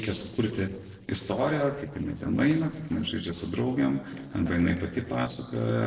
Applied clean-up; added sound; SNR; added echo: neural separator model SepFormer DNS4.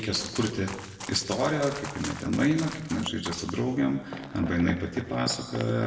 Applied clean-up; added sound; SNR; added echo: none; Run; 12 dB; reverberation time 1.2 s.